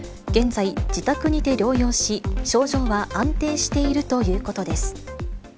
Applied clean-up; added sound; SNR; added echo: none; none; none; none.